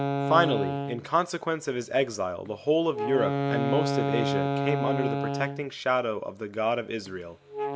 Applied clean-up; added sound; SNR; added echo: none; Wind instrument, woodwind instrument; 2 dB; none.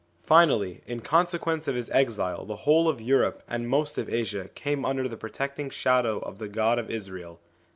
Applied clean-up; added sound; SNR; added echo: none; none; none; none.